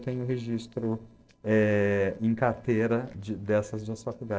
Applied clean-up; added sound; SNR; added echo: neural separator model SepFormer DNS4.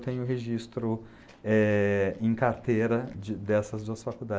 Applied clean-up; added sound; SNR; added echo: none; none; none; none.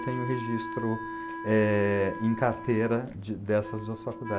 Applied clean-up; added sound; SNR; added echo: none; Wind instrument, woodwind instrument; 9 dB; none.